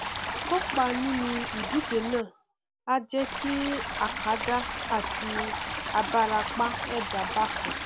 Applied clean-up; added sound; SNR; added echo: none; Stream; 2 dB; none.